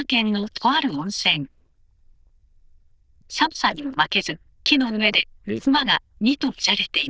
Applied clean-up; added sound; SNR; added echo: neural diffusion model UNIVERSE++.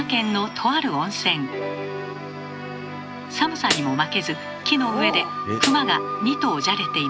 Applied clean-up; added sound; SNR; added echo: none; Snare drum; 6 dB; none.